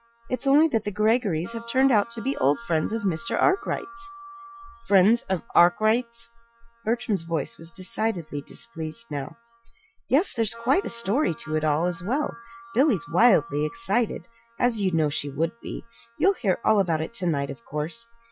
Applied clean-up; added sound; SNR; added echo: classical method log-MMSE.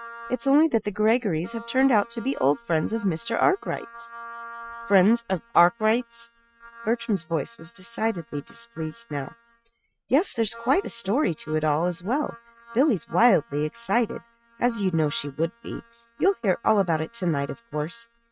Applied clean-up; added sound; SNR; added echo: neural mask model RNNoise.